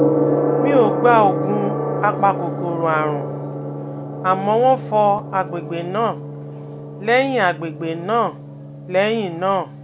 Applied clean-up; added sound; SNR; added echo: none; Gong; 3 dB; none.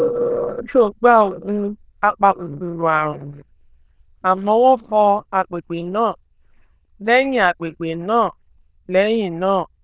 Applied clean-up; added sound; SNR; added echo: neural diffusion model UNIVERSE++.